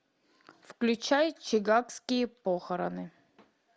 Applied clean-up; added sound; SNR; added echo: none; none; none; none.